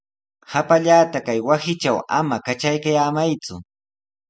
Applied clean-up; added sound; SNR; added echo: none; none; none; none.